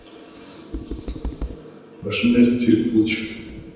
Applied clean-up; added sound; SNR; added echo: none; Computer keyboard; 13 dB; reverberation time 1.1 s.